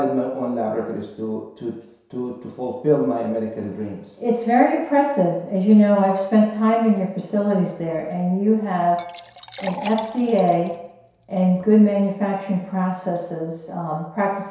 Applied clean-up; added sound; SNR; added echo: none; Liquid; 17 dB; reverberation time 0.7 s.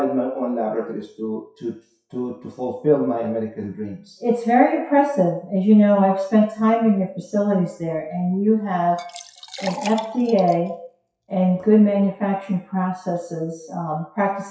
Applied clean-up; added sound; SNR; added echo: classical method WPE with log-MMSE.